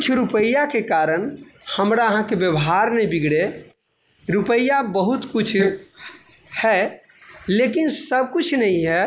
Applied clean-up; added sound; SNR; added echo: neural mask model Resemble Enhance denoiser.